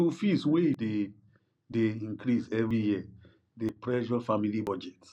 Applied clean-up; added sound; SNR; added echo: none; none; none; none.